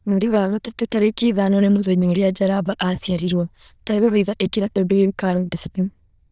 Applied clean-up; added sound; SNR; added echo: neural diffusion model UNIVERSE++.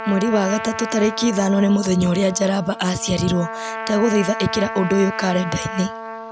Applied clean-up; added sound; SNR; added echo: none; Trumpet; 10 dB; none.